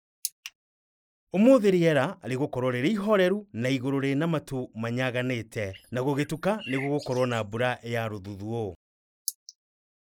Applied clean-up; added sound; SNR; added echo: neural mask model Resemble Enhance denoiser.